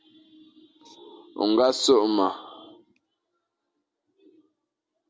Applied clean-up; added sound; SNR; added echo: none; none; none; none.